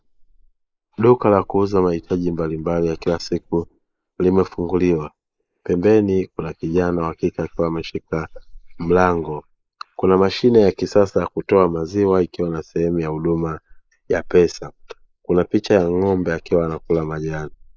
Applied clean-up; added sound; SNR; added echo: neural mask model Resemble Enhance denoiser.